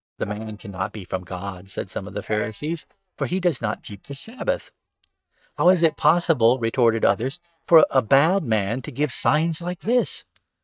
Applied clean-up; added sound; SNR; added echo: neural mask model DeepFilterNet 3.